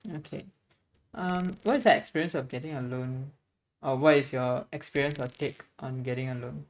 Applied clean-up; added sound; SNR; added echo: neural mask model RNNoise.